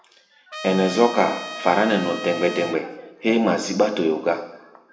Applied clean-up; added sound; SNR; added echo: none; Trumpet; 12 dB; reverberation time 0.9 s.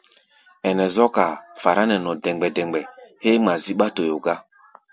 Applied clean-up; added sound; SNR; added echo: none; none; none; none.